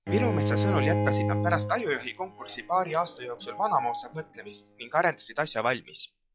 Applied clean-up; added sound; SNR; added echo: classical method log-MMSE.